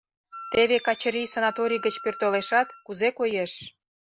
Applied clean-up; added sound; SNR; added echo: none; Wind instrument, woodwind instrument; 15 dB; none.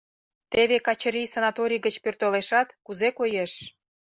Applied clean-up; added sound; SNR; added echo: none; none; none; none.